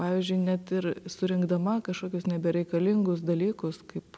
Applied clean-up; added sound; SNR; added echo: none; none; none; none.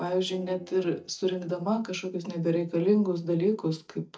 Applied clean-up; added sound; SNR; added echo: neural mask model DeepFilterNet 3.